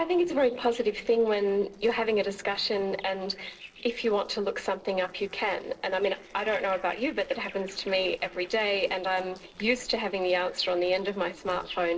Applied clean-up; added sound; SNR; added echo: neural separator model SepFormer DNS4.